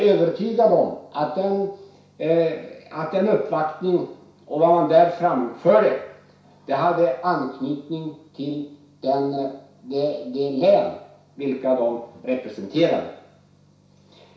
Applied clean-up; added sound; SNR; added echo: none; none; none; reverberation time 0.6 s.